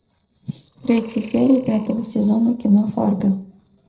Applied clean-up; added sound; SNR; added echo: neural separator model SepFormer DNS4.